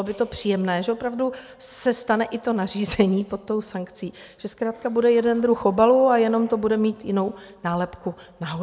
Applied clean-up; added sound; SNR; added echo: none; none; none; none.